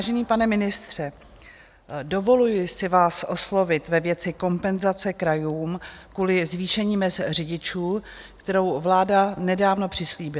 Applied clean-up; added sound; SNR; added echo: none; none; none; none.